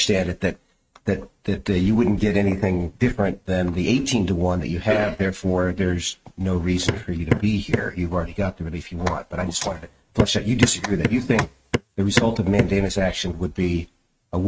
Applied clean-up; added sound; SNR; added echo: neural mask model RNNoise.